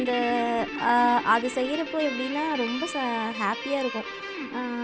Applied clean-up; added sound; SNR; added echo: none; Guitar; 8 dB; none.